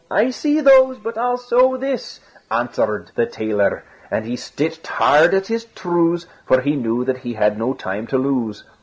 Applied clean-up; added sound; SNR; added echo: none; none; none; none.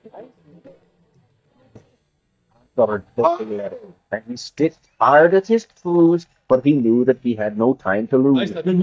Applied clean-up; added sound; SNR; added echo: neural mask model DeepFilterNet 3.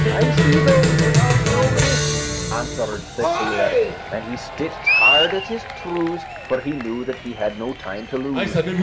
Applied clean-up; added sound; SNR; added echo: none; Cheering; -5 dB; none.